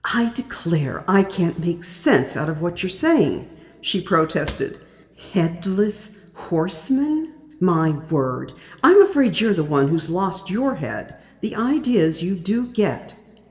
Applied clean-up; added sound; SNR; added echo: none; Cupboard open or close / Drawer open or close; 16 dB; reverberation time 2.7 s.